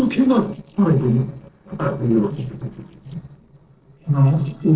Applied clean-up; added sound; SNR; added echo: neural separator model SepFormer DNS4.